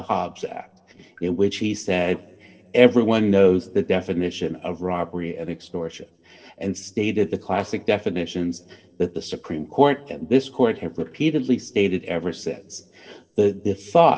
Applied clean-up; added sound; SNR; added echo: neural separator model SepFormer DNS4.